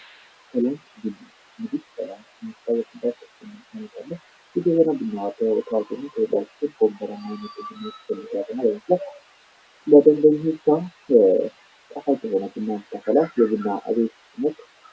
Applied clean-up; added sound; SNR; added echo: none; none; none; none.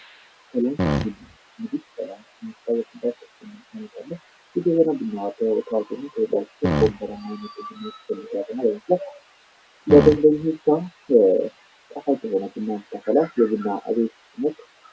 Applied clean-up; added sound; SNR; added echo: none; Fart; 1 dB; none.